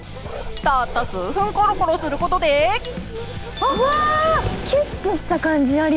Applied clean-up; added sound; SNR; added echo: none; Bark + Cutlery, silverware; 9 dB; none.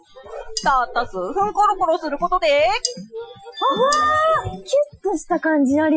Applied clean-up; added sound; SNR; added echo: classical method Wiener filter.